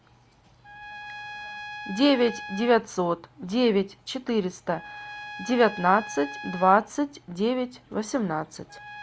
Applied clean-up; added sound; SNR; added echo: none; Trumpet; 15 dB; none.